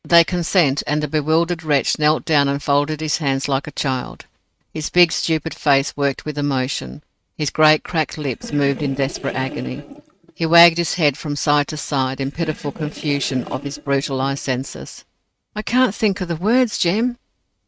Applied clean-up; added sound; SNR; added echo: neural mask model RNNoise.